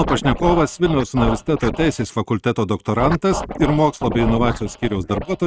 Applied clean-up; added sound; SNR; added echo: neural mask model RNNoise.